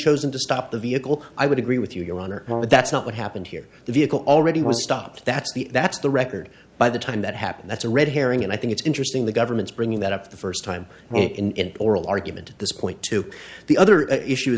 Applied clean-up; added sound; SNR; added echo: none; Brass instrument; 11 dB; none.